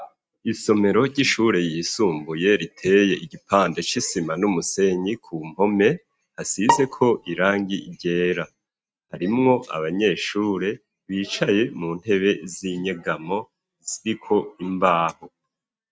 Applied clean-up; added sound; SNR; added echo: neural mask model RNNoise.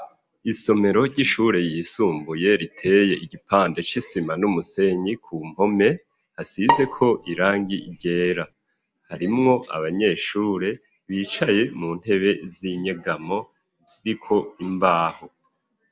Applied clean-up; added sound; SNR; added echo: none; Bowed string instrument; 5 dB; none.